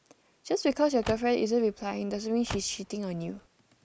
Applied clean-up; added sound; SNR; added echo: none; Car; 15 dB; none.